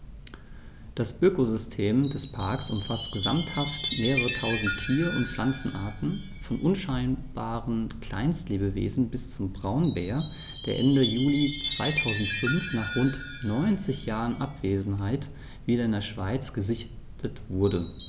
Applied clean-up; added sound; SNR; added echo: none; Chime; 8 dB; none.